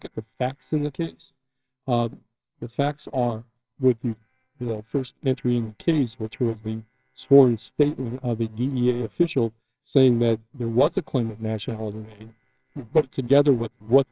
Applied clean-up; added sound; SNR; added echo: neural separator model SepFormer WHAMR!.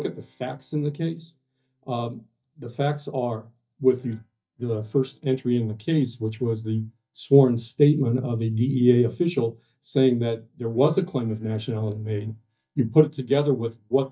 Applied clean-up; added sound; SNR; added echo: neural mask model DeepFilterNet 3.